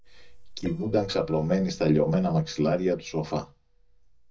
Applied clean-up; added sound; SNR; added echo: neural mask model DeepFilterNet 3.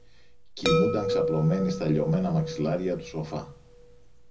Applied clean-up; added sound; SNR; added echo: none; Chime; 3 dB; reverberation time 0.4 s.